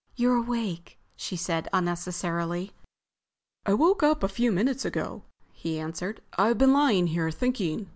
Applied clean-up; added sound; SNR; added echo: none; none; none; none.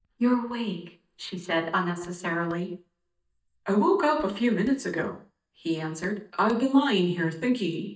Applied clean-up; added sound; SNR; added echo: neural mask model DeepFilterNet 3.